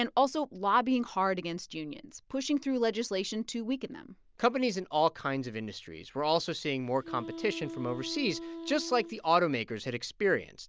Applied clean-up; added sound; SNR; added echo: none; Wind instrument, woodwind instrument; 11 dB; none.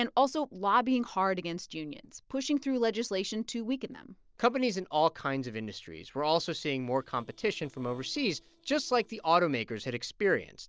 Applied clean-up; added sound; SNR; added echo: neural separator model SepFormer DNS4.